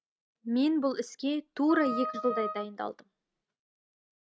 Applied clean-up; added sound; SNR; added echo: neural mask model RNNoise.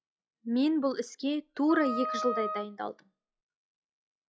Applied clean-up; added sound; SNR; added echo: classical method log-MMSE.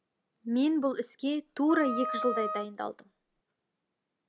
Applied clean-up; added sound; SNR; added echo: none; Wind instrument, woodwind instrument; 5 dB; none.